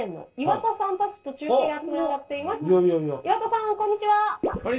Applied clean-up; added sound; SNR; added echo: neural separator model SepFormer DNS4.